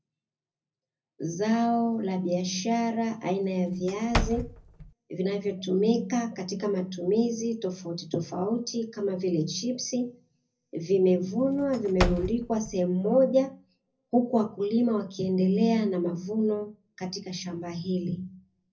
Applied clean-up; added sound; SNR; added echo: none; Slam / Wood; 6 dB; reverberation time 0.4 s.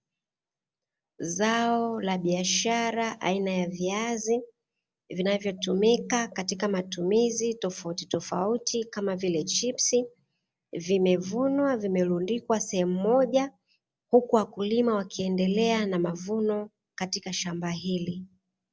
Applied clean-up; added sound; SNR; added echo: none; none; none; none.